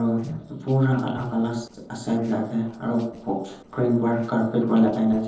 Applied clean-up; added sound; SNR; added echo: neural separator model SepFormer DNS4.